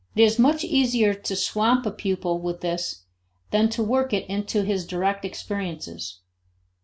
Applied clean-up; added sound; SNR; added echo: none; none; none; none.